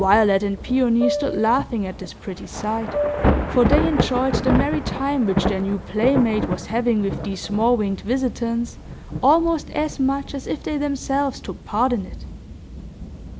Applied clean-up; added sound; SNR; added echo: none; Thunder / Rain + Piano; 5 dB; none.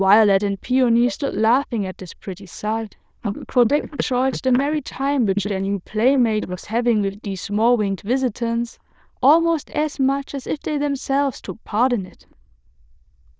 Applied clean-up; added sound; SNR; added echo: neural diffusion model UNIVERSE++.